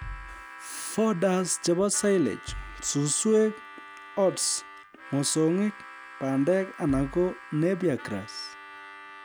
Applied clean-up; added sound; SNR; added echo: none; Harmonica + Bass drum; 15 dB; none.